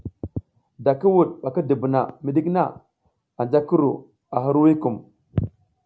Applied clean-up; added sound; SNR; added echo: none; none; none; none.